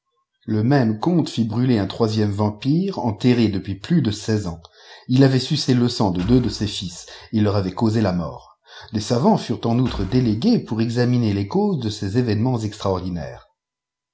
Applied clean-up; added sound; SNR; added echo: none; Engine / Car; 15 dB; none.